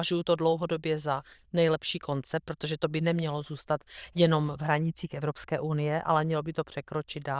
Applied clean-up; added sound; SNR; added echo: neural diffusion model UNIVERSE++.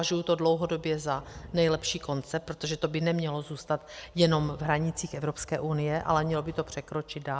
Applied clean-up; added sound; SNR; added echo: none; Animal; 20 dB; none.